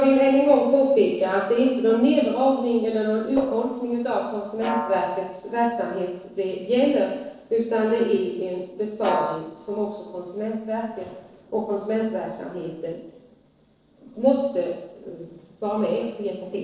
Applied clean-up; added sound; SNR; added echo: neural separator model SepFormer DNS4.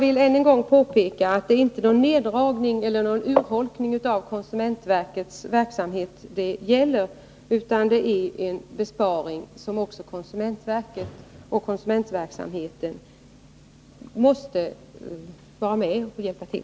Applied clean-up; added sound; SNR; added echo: none; none; none; none.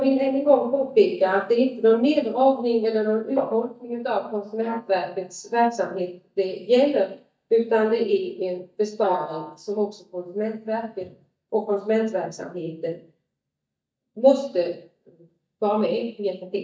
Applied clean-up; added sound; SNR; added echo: neural mask model DeepFilterNet 3.